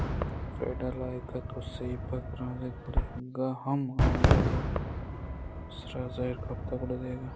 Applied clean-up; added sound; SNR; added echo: none; Fireworks; -5 dB; none.